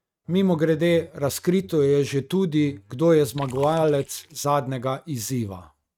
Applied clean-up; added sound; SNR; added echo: neural mask model RNNoise.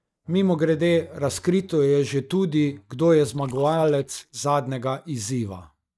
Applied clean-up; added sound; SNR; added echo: neural mask model DeepFilterNet 3.